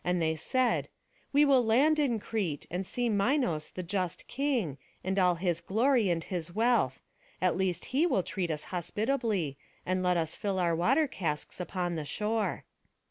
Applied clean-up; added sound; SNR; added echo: none; none; none; none.